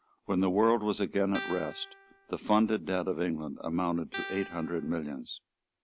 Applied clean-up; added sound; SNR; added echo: none; Guitar; 11 dB; none.